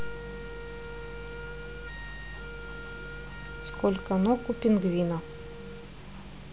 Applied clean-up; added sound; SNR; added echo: none; Wind instrument, woodwind instrument; 12 dB; none.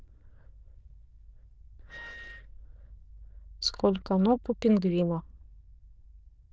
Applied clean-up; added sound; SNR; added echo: neural diffusion model UNIVERSE++.